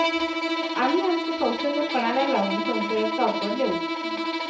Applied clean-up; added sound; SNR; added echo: none; Bowed string instrument; 1 dB; reverberation time 0.6 s.